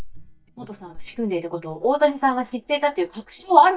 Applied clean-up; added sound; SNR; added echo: neural mask model DeepFilterNet 3.